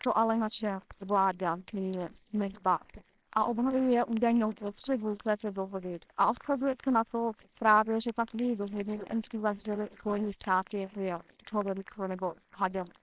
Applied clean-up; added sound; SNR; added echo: neural separator model SepFormer WHAMR!.